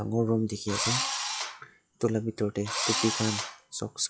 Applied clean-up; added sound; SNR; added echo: classical method log-MMSE.